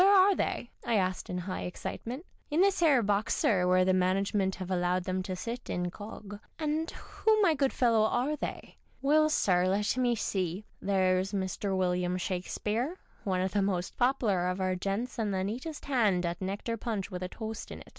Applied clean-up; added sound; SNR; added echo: none; none; none; none.